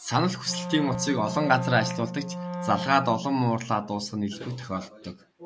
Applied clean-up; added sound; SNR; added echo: none; Wind instrument, woodwind instrument; 7 dB; none.